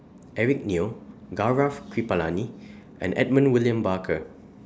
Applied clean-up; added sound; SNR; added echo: none; none; none; none.